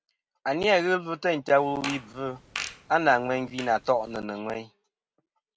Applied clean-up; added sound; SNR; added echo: none; Fart; 13 dB; none.